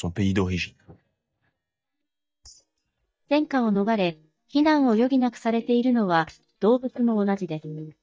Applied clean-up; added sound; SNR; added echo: neural mask model DeepFilterNet 3.